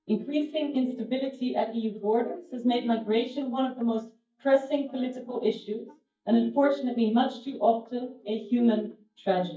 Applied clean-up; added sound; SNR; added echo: neural mask model DeepFilterNet 3.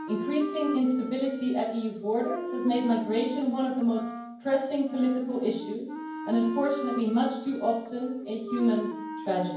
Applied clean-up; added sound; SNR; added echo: none; Wind instrument, woodwind instrument; 9 dB; reverberation time 0.9 s.